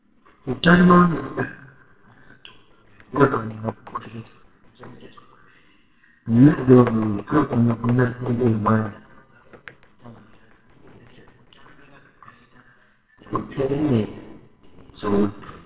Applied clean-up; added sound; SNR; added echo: neural separator model SepFormer WHAMR!.